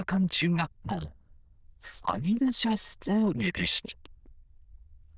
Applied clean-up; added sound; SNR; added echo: neural diffusion model UNIVERSE++.